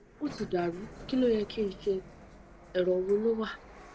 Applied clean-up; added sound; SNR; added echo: none; Sliding door; 17 dB; none.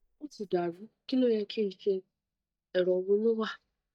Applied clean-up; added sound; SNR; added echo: neural mask model DeepFilterNet 3.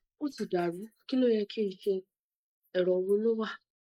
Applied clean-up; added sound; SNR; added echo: neural mask model Resemble Enhance denoiser.